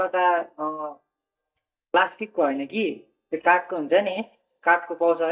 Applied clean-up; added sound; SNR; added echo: neural mask model DeepFilterNet 3.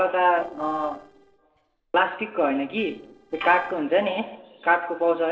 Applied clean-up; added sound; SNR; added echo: neural separator model SepFormer DNS4.